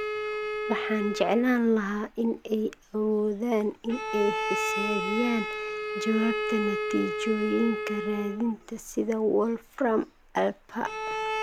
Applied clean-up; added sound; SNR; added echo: none; Bowed string instrument; 5 dB; none.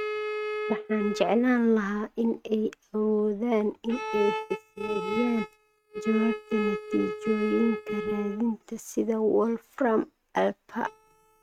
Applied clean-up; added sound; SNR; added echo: neural mask model RNNoise.